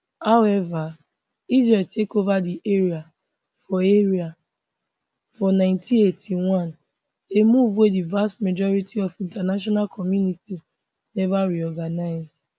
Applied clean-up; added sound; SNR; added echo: none; none; none; none.